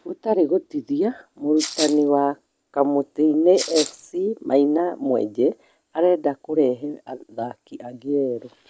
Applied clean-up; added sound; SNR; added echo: none; Rattle (instrument); 6 dB; none.